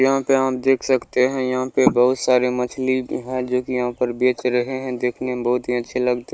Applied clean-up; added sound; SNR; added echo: neural mask model Resemble Enhance denoiser.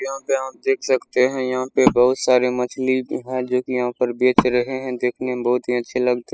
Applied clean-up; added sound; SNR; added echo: classical method spectral subtraction.